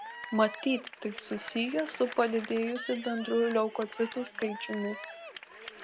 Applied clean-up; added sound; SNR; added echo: none; Cheering / Clapping; 12 dB; none.